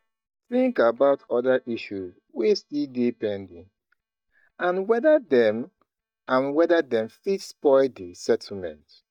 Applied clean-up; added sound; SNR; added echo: neural mask model DeepFilterNet 3.